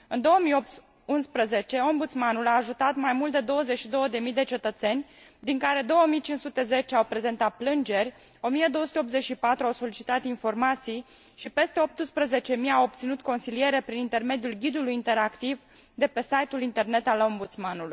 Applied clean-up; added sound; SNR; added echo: none; none; none; none.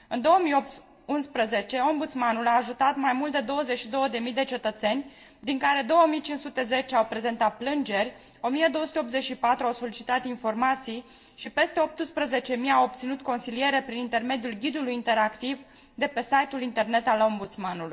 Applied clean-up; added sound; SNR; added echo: none; none; none; reverberation time 0.5 s.